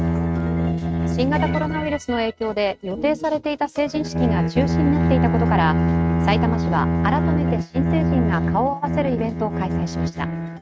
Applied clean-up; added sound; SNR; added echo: neural mask model RNNoise.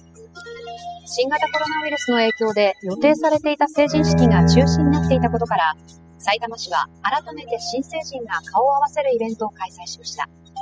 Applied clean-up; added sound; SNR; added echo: classical method spectral subtraction.